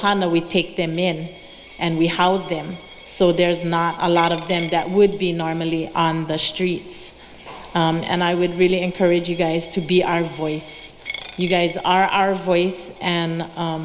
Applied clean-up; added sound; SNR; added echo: none; Coin (dropping); 19 dB; none.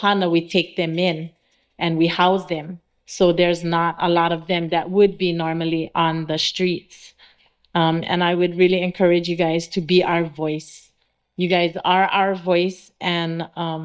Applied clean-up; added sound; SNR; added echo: neural mask model DeepFilterNet 3.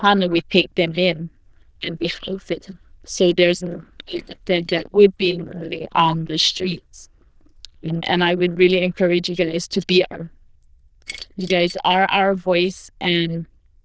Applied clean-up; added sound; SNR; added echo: neural diffusion model UNIVERSE++.